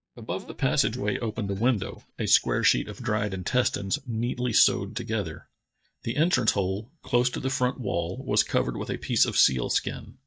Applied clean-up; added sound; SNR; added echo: neural mask model DeepFilterNet 3.